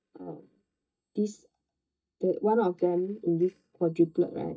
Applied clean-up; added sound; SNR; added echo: neural mask model DeepFilterNet 3.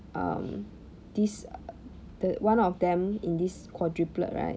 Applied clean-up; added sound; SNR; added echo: none; none; none; none.